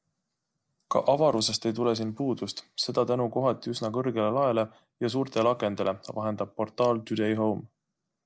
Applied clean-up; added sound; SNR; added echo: none; none; none; none.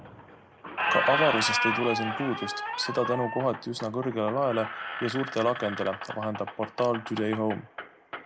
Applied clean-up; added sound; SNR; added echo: none; Squeak; 3 dB; none.